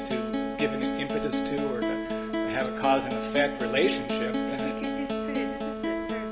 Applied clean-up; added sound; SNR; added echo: none; Acoustic guitar; -1 dB; none.